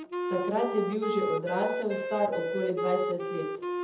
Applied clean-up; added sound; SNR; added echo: none; Wind instrument, woodwind instrument; 1 dB; reverberation time 0.7 s.